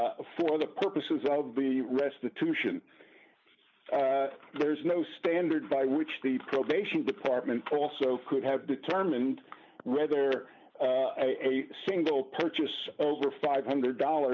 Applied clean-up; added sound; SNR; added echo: none; none; none; none.